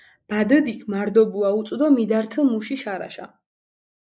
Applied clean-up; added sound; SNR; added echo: neural mask model Resemble Enhance denoiser.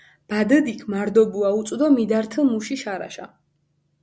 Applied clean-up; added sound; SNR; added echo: none; none; none; none.